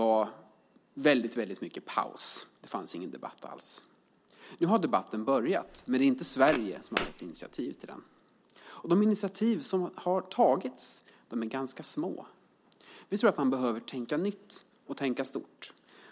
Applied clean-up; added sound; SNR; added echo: none; Walk, footsteps; 10 dB; none.